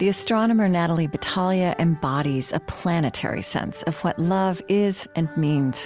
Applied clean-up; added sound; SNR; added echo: none; none; none; none.